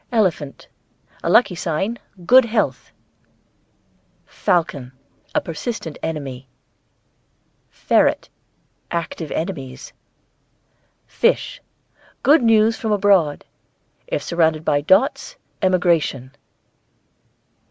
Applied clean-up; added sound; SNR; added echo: none; none; none; none.